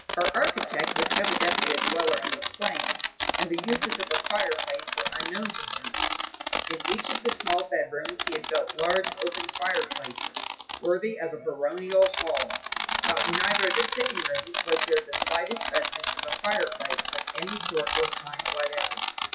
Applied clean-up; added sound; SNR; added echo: classical method WPE with log-MMSE.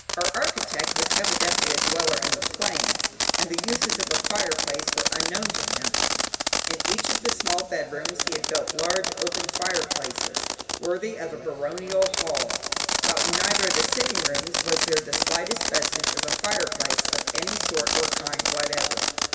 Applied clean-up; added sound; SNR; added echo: none; Fireworks; -5 dB; reverberation time 2.5 s.